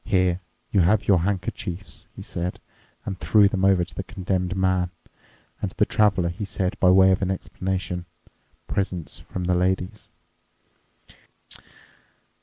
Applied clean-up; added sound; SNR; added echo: none; none; none; none.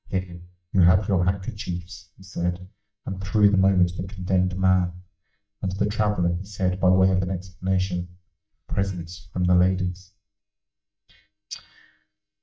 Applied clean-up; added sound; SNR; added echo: neural mask model DeepFilterNet 3.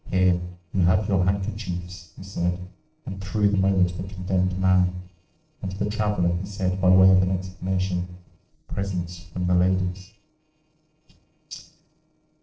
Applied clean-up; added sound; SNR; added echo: neural separator model SepFormer DNS4.